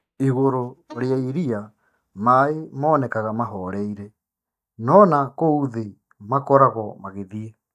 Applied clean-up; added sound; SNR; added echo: neural mask model DeepFilterNet 3.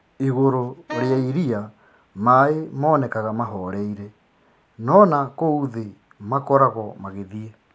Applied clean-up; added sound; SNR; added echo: none; Wind instrument, woodwind instrument; 13 dB; none.